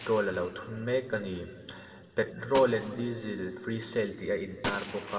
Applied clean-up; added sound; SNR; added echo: none; Gunshot, gunfire; 12 dB; reverberation time 2.5 s.